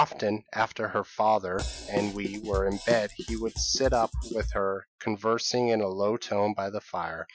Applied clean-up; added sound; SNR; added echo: classical method Wiener filter.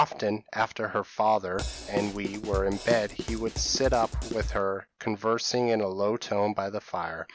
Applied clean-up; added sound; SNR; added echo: none; Drum kit; 6 dB; none.